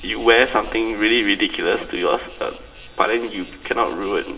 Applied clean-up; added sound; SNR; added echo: none; Insect; 20 dB; reverberation time 1.4 s.